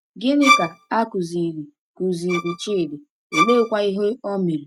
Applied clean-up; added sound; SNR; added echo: neural mask model RNNoise.